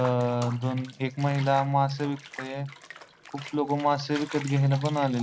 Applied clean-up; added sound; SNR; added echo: none; Bathtub (filling or washing) / Water; 16 dB; none.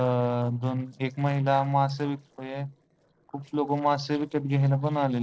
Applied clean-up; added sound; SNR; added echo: neural separator model SepFormer DNS4.